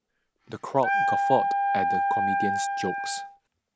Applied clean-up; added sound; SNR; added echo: none; Wind instrument, woodwind instrument; -5 dB; none.